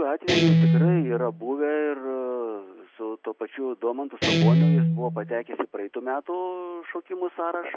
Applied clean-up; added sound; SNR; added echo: none; Guitar; -4 dB; none.